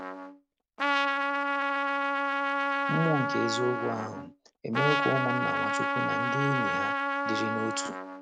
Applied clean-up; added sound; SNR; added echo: none; Trumpet; -4 dB; none.